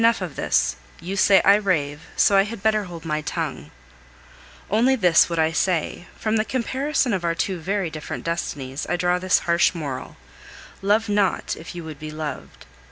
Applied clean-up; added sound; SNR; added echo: none; none; none; none.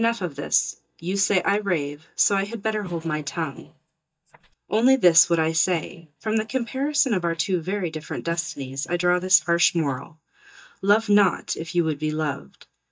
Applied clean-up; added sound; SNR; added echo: neural mask model DeepFilterNet 3.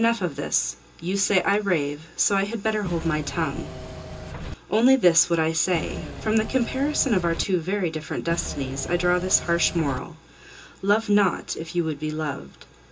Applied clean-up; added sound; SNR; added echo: none; Engine / Mechanisms; 9 dB; reverberation time 0.2 s.